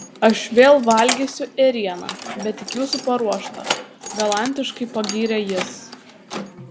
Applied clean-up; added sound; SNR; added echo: none; Keys jangling; 10 dB; none.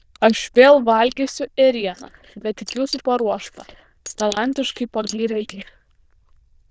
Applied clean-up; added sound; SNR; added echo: neural diffusion model UNIVERSE++.